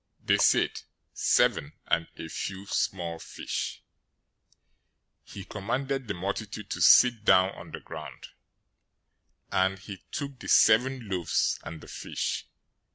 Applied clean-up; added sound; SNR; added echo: none; none; none; none.